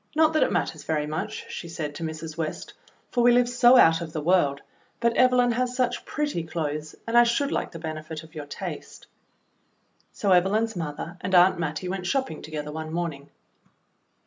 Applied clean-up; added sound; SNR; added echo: none; none; none; none.